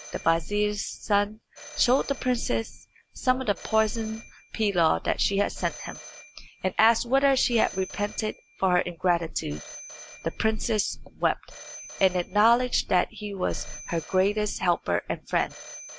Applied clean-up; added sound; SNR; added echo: none; Telephone + Wind instrument, woodwind instrument; 19 dB; none.